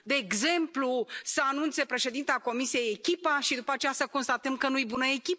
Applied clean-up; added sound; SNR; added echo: none; none; none; none.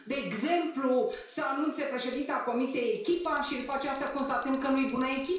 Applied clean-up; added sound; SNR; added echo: none; Alarm; 7 dB; reverberation time 0.6 s.